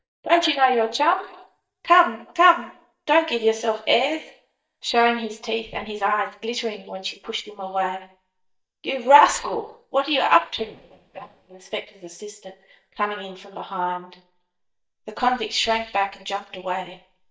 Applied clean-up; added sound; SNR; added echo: neural mask model DeepFilterNet 3.